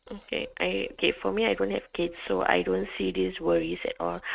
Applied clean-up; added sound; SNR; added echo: neural mask model RNNoise.